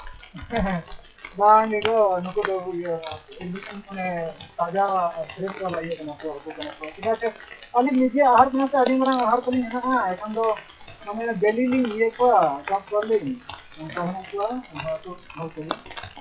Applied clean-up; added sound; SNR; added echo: classical method log-MMSE.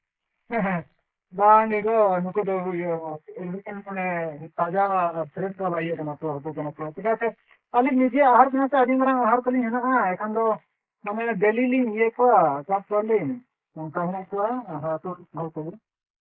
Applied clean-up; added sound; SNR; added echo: neural mask model Resemble Enhance denoiser.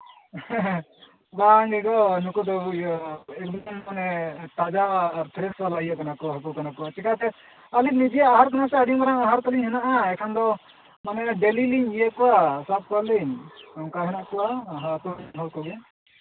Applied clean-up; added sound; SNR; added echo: none; none; none; none.